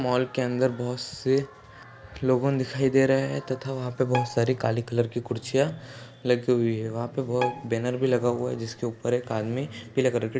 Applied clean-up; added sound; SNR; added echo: none; Bowed string instrument; 12 dB; none.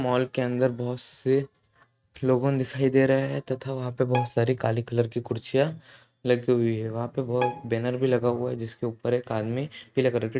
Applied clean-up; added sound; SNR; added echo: neural mask model RNNoise.